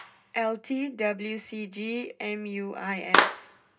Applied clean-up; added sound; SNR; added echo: none; Clapping; -1 dB; reverberation time 0.2 s.